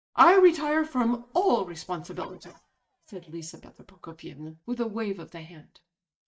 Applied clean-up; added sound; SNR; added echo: neural mask model DeepFilterNet 3.